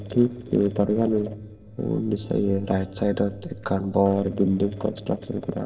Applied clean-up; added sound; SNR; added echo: neural separator model SepFormer DNS4.